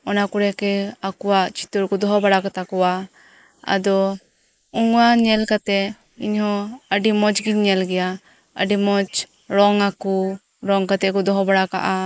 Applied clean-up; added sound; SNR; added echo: neural mask model Resemble Enhance denoiser.